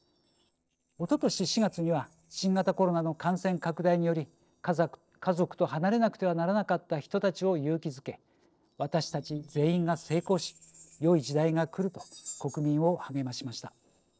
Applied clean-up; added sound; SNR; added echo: neural separator model SepFormer DNS4.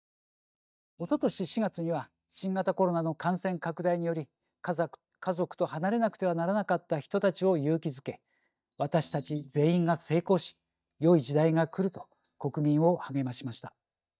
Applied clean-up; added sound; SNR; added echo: neural mask model DeepFilterNet 3.